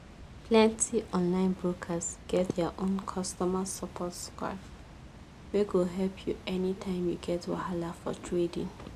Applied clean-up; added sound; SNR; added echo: none; Water; 17 dB; none.